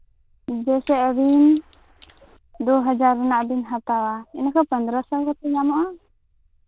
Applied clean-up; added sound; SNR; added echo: neural diffusion model UNIVERSE++.